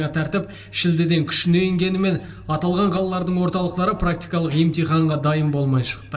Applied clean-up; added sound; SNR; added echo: none; Hi-hat; 15 dB; reverberation time 1.4 s.